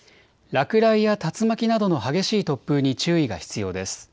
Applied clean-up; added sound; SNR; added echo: none; none; none; none.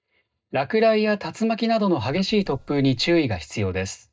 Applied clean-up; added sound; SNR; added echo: neural mask model DeepFilterNet 3.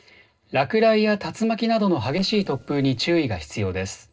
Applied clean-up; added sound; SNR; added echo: neural separator model SepFormer DNS4.